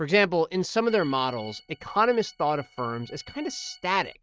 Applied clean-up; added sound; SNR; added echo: neural mask model RNNoise.